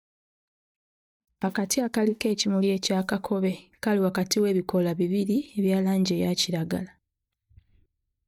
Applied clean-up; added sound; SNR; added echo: neural mask model DeepFilterNet 3.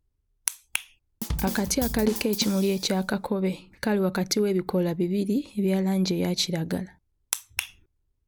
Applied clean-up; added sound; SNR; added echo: none; Drum kit; 7 dB; none.